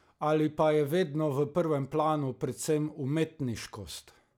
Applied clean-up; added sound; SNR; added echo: none; none; none; none.